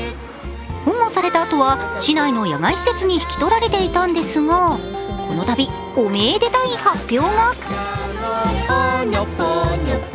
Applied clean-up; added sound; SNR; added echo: none; Drum kit; 14 dB; none.